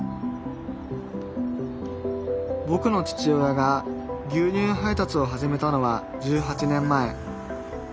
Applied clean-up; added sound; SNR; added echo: none; none; none; none.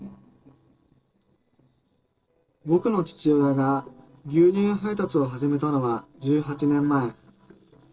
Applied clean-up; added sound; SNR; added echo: neural separator model SepFormer DNS4.